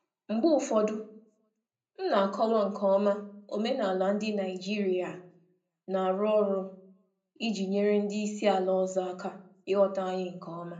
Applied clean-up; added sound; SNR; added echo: none; none; none; reverberation time 0.5 s.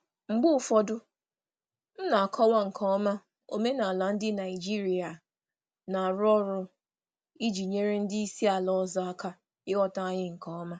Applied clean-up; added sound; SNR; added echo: none; none; none; none.